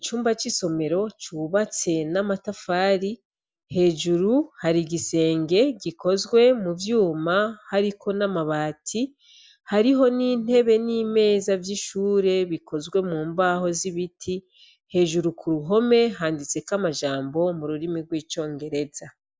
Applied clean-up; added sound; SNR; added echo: none; none; none; none.